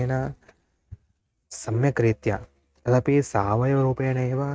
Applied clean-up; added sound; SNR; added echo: neural mask model RNNoise.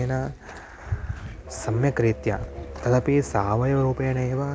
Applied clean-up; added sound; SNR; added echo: none; Musical instrument; 15 dB; none.